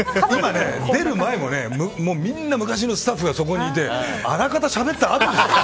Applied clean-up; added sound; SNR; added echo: none; none; none; none.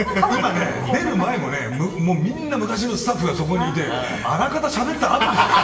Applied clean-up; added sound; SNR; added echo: none; none; none; reverberation time 0.8 s.